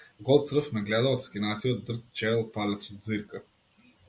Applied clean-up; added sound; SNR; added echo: none; none; none; none.